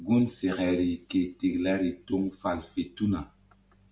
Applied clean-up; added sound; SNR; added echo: none; none; none; none.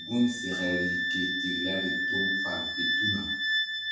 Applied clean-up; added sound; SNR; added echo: none; Wind instrument, woodwind instrument; -3 dB; reverberation time 0.7 s.